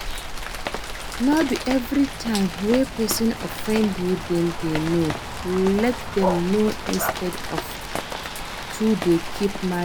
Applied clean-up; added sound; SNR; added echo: none; Bark + Rain; 6 dB; none.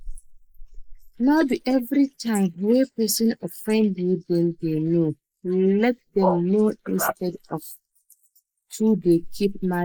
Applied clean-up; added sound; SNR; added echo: neural mask model Resemble Enhance denoiser.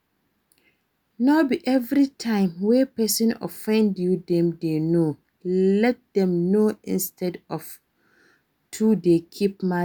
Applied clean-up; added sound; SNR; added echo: none; none; none; none.